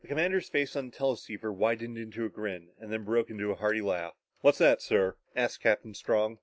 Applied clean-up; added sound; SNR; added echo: none; none; none; none.